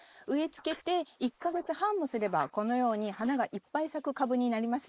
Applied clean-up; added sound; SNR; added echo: neural mask model Resemble Enhance denoiser.